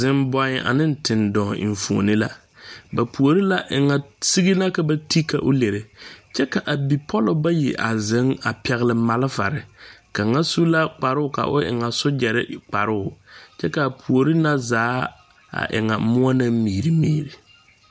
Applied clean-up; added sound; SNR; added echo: none; none; none; none.